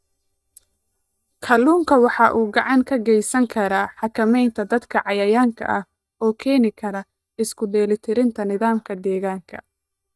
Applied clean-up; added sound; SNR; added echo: neural mask model DeepFilterNet 3.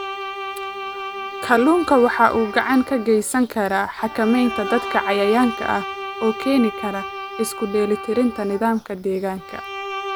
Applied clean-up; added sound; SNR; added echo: none; Bowed string instrument; 10 dB; none.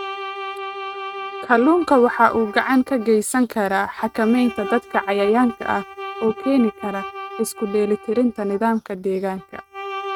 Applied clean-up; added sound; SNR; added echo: neural mask model RNNoise.